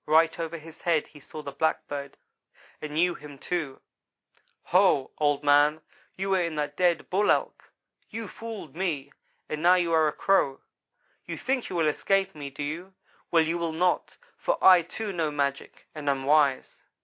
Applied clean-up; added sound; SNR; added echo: none; none; none; none.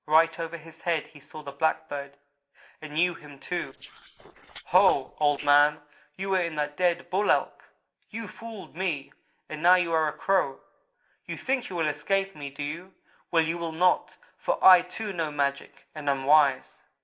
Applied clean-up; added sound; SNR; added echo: neural separator model SepFormer DNS4.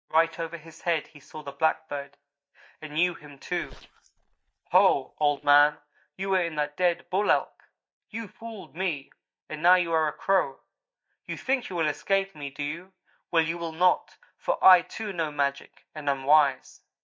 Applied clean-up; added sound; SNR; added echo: neural mask model DeepFilterNet 3.